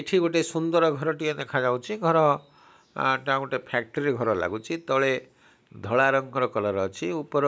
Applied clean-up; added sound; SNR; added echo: none; none; none; none.